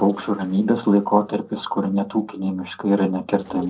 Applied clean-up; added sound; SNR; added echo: neural separator model SepFormer DNS4.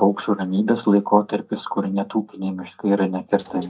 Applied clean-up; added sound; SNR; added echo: neural mask model DeepFilterNet 3.